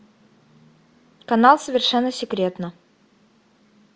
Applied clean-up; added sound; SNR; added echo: none; none; none; none.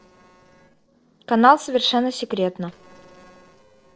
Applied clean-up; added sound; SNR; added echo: neural separator model SepFormer DNS4.